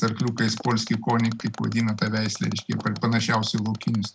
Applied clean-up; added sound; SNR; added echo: none; Mechanisms; 18 dB; none.